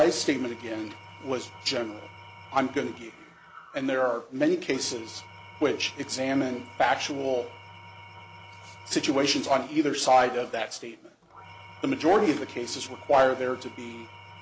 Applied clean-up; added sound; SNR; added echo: none; Engine / Tools; 19 dB; none.